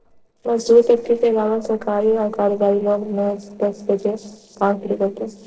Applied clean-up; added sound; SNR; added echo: neural separator model SepFormer DNS4.